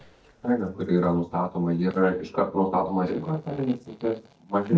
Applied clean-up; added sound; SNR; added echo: neural mask model DeepFilterNet 3.